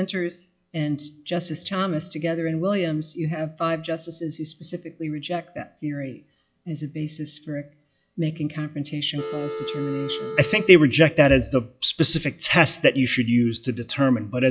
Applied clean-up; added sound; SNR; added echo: classical method log-MMSE.